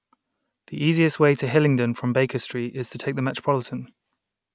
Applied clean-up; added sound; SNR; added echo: none; none; none; none.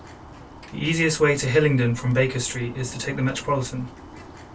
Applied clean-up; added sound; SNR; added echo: none; Bird; 18 dB; reverberation time 0.2 s.